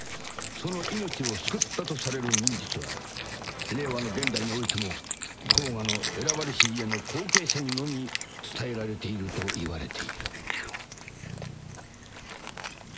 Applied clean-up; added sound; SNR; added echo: neural mask model Resemble Enhance denoiser.